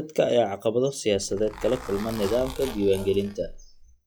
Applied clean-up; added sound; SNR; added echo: classical method log-MMSE.